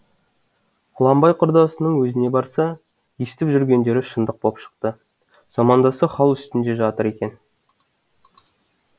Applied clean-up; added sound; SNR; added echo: none; none; none; none.